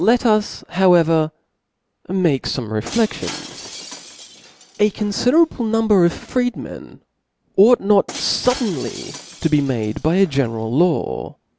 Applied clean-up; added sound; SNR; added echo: none; Shatter; 19 dB; none.